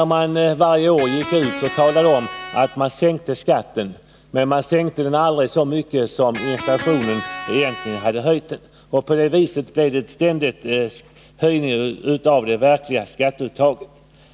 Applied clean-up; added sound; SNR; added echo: none; Electric guitar; 10 dB; none.